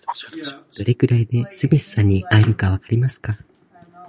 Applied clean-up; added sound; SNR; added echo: none; none; none; none.